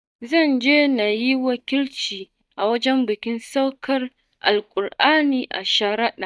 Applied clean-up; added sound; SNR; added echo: neural mask model DeepFilterNet 3.